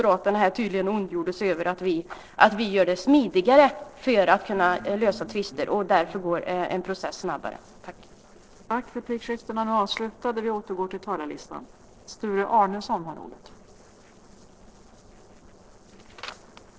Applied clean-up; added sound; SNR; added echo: neural separator model SepFormer DNS4.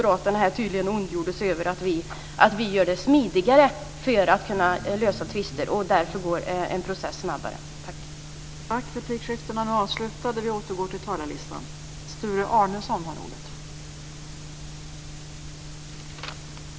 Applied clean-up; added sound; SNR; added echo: none; Bass guitar; 15 dB; none.